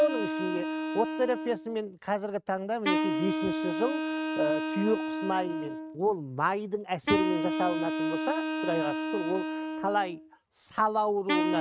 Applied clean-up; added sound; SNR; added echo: neural mask model RNNoise.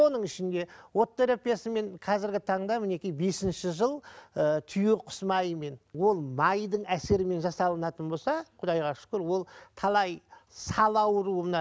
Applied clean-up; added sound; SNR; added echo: none; none; none; none.